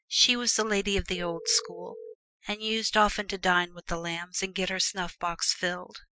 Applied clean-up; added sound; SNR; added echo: classical method Wiener filter.